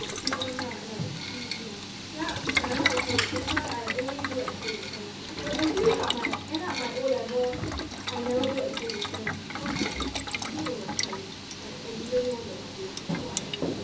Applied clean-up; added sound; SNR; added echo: none; Boiling; -1 dB; reverberation time 0.6 s.